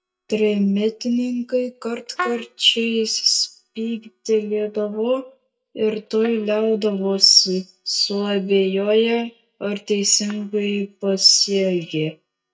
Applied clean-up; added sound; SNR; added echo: neural mask model DeepFilterNet 3.